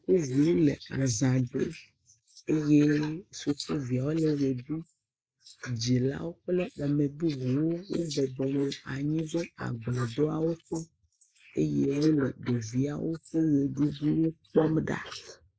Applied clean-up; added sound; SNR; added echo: neural mask model Resemble Enhance denoiser.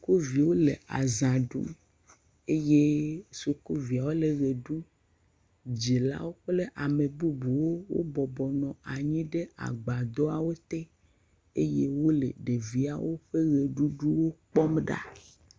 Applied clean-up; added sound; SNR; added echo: none; none; none; none.